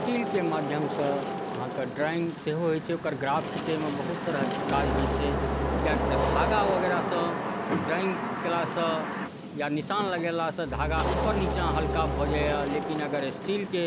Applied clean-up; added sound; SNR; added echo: none; Bowed string instrument + Wind / Rain; 0 dB; none.